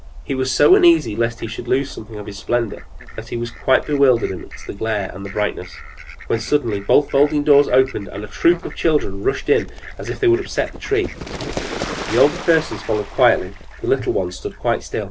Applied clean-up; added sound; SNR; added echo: none; Fowl; 12 dB; none.